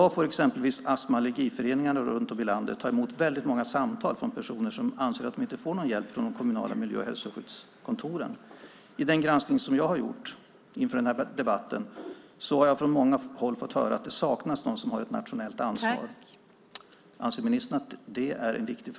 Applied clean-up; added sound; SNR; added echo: none; none; none; none.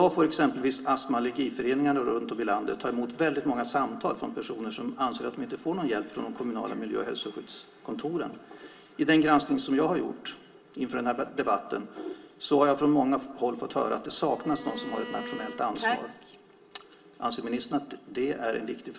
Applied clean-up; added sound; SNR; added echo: none; Bowed string instrument; 13 dB; reverberation time 0.8 s.